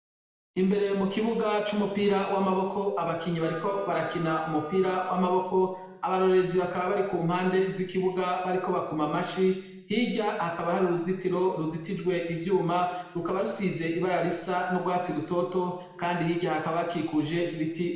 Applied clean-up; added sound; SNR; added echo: none; Harmonica; 14 dB; reverberation time 1.0 s.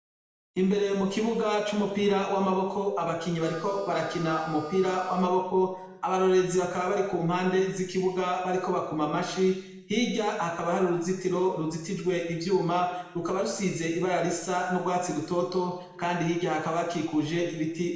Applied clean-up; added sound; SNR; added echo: neural separator model SepFormer DNS4.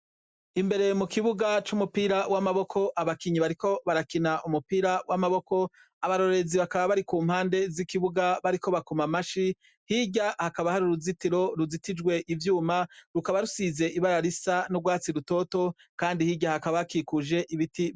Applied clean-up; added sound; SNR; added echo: none; none; none; none.